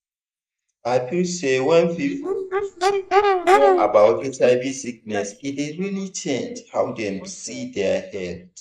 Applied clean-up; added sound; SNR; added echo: neural mask model Resemble Enhance denoiser.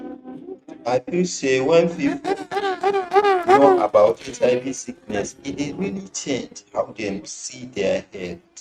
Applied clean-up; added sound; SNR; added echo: neural mask model RNNoise.